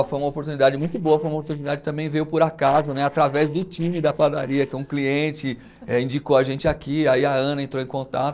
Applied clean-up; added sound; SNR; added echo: neural separator model SepFormer DNS4.